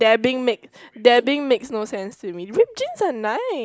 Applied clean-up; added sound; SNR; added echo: neural mask model Resemble Enhance denoiser.